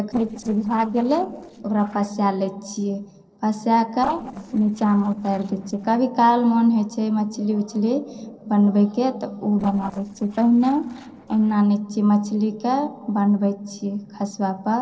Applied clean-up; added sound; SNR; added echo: neural separator model SepFormer DNS4.